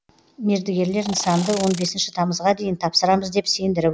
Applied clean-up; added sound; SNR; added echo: none; Insect; 12 dB; none.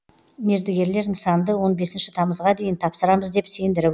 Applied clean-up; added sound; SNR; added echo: none; none; none; none.